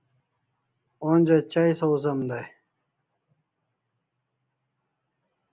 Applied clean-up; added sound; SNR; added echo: none; none; none; none.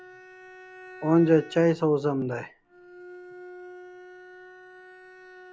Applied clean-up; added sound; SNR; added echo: none; Bowed string instrument; 18 dB; none.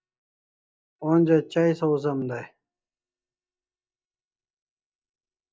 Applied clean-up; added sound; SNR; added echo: neural mask model DeepFilterNet 3.